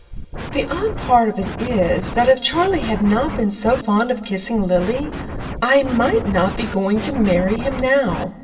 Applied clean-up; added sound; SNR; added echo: none; Scratching (performance technique); 9 dB; reverberation time 2.3 s.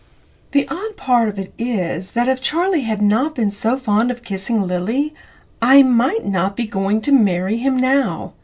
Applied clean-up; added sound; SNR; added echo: none; none; none; none.